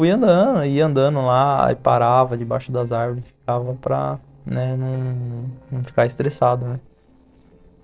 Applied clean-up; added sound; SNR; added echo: neural separator model SepFormer DNS4.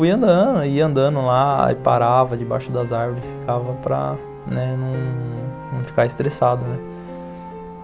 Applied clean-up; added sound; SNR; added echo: none; Piano; 14 dB; none.